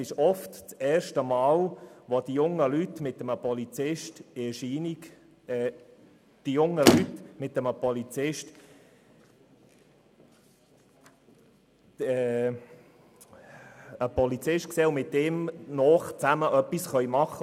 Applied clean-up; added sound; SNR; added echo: none; Motor vehicle (road); -4 dB; none.